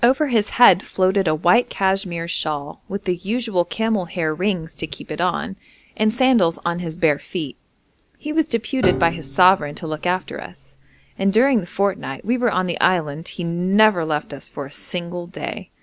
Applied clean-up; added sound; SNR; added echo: none; Piano; 10 dB; none.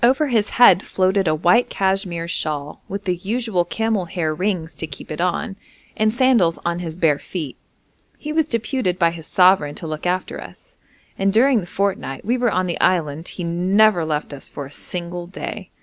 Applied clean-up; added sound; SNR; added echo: none; none; none; none.